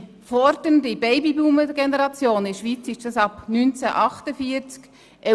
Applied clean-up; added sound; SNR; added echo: none; none; none; none.